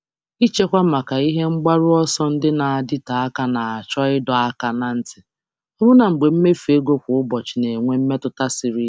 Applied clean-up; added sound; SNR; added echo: none; none; none; none.